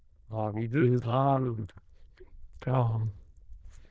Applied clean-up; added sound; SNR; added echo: neural diffusion model UNIVERSE++.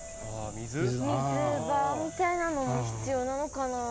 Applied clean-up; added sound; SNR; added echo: none; Explosion; 16 dB; none.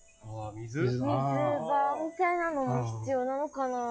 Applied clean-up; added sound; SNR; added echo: classical method log-MMSE.